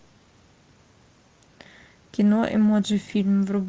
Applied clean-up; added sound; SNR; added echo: none; none; none; none.